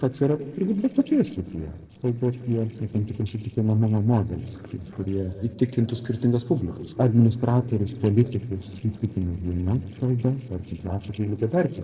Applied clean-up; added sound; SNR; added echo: neural separator model SepFormer DNS4.